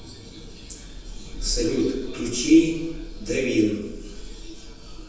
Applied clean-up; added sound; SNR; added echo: none; Thunder / Rain; 10 dB; reverberation time 1.1 s.